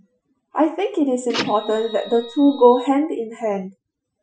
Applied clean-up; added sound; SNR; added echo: classical method Wiener filter.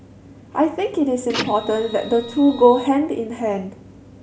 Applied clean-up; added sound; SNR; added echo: none; Printer; 11 dB; none.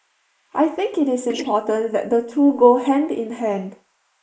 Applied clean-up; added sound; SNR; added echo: neural mask model Resemble Enhance denoiser.